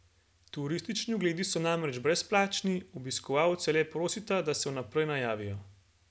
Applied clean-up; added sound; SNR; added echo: none; none; none; none.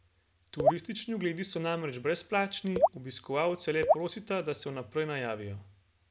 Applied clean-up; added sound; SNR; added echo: none; Raindrop / Drip; -4 dB; none.